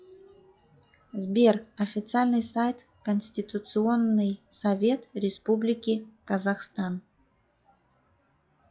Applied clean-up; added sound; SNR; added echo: classical method log-MMSE.